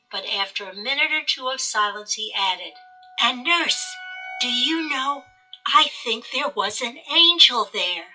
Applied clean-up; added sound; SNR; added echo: classical method WPE with log-MMSE.